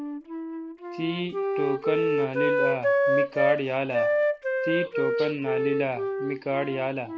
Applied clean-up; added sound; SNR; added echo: none; Wind instrument, woodwind instrument; -4 dB; none.